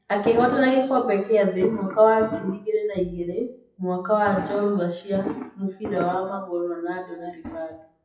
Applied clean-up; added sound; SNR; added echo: classical method WPE with log-MMSE.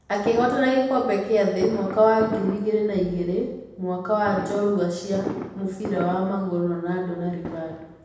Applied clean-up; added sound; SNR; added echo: none; Fireworks; 12 dB; reverberation time 0.9 s.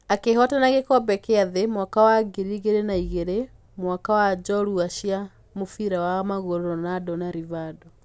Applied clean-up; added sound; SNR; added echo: none; none; none; none.